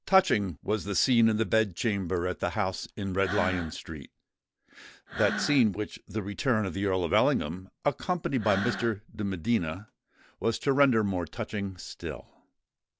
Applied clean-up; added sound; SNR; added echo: none; Breathing; 11 dB; none.